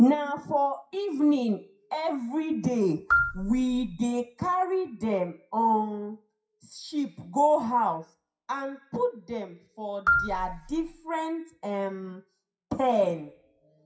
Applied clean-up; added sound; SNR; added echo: classical method WPE with log-MMSE.